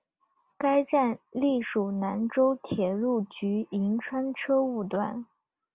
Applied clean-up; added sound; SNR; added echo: none; none; none; none.